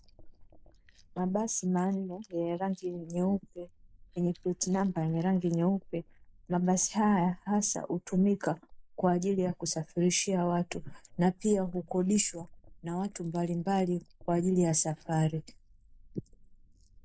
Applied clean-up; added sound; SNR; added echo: neural mask model Resemble Enhance denoiser.